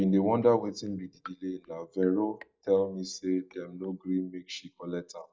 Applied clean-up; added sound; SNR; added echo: neural mask model DeepFilterNet 3.